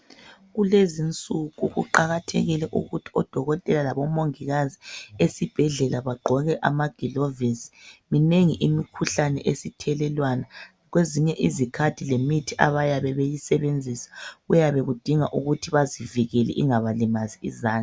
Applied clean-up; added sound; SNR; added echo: none; none; none; none.